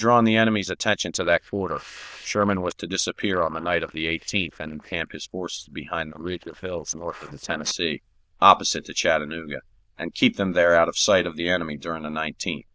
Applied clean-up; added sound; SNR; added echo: neural diffusion model UNIVERSE++.